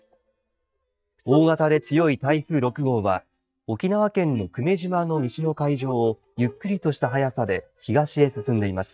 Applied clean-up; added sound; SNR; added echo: neural mask model DeepFilterNet 3.